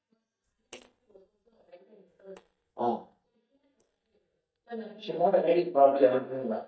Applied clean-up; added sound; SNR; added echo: neural mask model DeepFilterNet 3.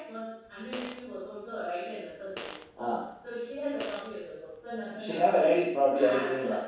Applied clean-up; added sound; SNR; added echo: none; Fart; 16 dB; reverberation time 0.7 s.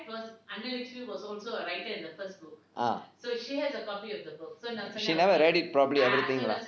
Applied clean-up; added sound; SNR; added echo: none; none; none; none.